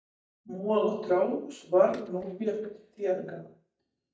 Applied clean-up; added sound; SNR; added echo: neural mask model DeepFilterNet 3.